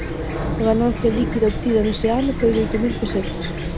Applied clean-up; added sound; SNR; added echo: none; Chirp, tweet / Fowl; 4 dB; none.